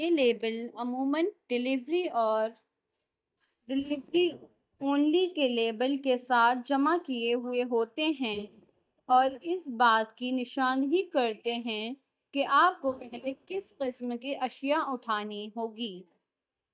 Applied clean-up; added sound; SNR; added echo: neural mask model DeepFilterNet 3.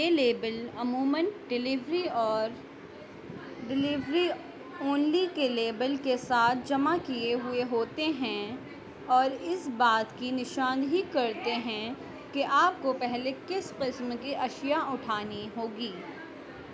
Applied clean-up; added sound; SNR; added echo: none; none; none; none.